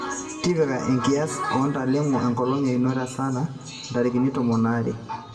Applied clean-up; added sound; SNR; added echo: none; none; none; reverberation time 1.2 s.